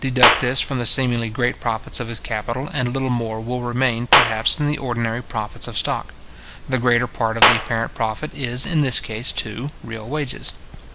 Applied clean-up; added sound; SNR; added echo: none; Clapping; 3 dB; none.